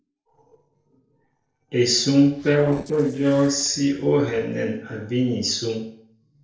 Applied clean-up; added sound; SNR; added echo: neural separator model SepFormer DNS4.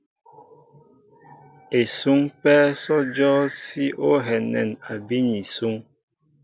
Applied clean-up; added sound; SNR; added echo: none; none; none; none.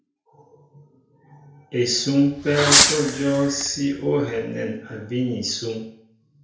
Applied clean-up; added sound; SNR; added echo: none; Fireworks; -2 dB; reverberation time 0.5 s.